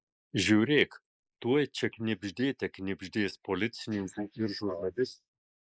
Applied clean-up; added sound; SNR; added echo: neural mask model Resemble Enhance denoiser.